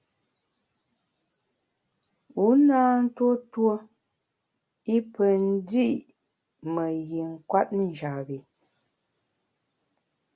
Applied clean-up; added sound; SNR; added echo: none; none; none; none.